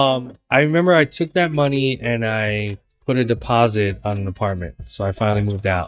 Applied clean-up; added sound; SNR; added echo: neural mask model DeepFilterNet 3.